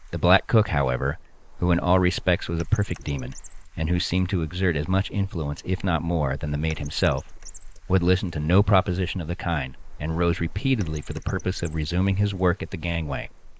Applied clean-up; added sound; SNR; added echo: neural mask model Resemble Enhance denoiser.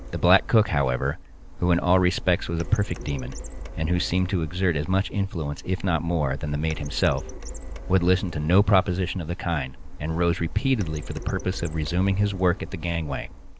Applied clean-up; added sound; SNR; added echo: none; Printer; 11 dB; none.